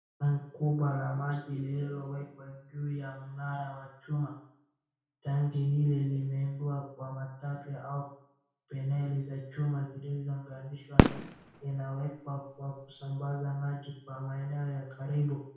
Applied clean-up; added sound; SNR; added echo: none; Fireworks; -4 dB; reverberation time 0.6 s.